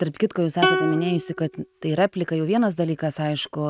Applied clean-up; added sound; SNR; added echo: neural mask model RNNoise.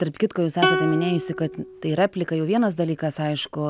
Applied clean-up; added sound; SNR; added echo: none; Plucked string instrument; 5 dB; none.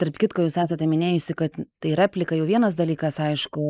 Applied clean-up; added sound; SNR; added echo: neural mask model Resemble Enhance denoiser.